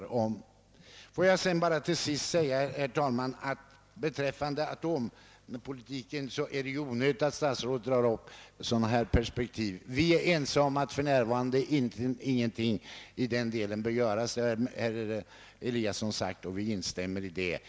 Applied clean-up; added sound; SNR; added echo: none; none; none; none.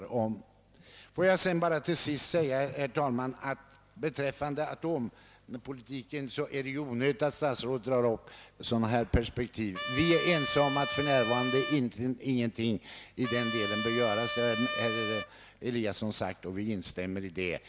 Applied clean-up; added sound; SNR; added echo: none; Trumpet; 4 dB; none.